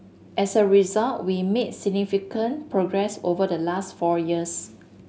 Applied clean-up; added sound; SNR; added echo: none; none; none; none.